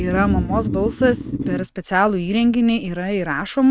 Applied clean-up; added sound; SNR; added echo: neural mask model RNNoise.